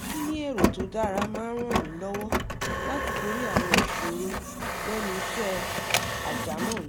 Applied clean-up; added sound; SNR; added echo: none; Printer; -4 dB; none.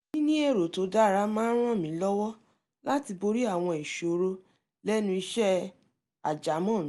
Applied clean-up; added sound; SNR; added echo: none; none; none; none.